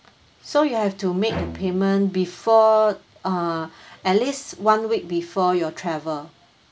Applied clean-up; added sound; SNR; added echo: none; Bowed string instrument; 14 dB; none.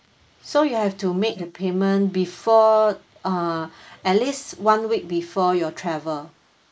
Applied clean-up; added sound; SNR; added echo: neural mask model Resemble Enhance denoiser.